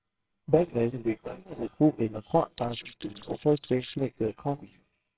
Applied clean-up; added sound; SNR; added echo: neural separator model SepFormer WHAMR!.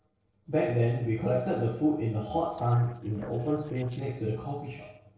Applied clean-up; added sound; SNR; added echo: neural separator model SepFormer DNS4.